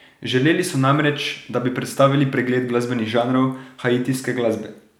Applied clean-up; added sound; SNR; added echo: none; none; none; none.